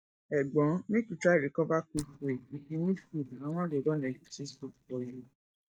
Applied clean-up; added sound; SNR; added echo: neural mask model DeepFilterNet 3.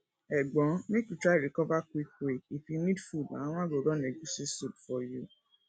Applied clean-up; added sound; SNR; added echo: none; none; none; none.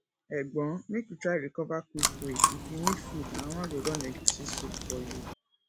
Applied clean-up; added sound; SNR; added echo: none; Chewing, mastication; -3 dB; none.